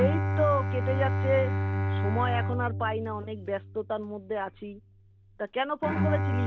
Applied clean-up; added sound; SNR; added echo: none; Bowed string instrument; -1 dB; none.